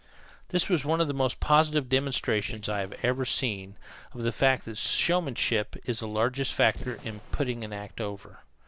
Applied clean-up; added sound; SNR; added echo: neural separator model SepFormer DNS4.